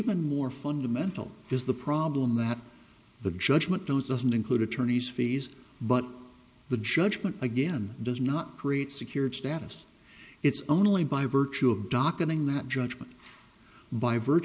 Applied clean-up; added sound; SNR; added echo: none; none; none; none.